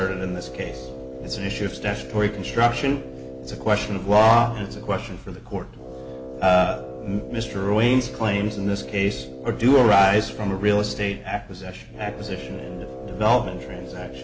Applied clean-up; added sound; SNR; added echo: none; Brass instrument; 13 dB; none.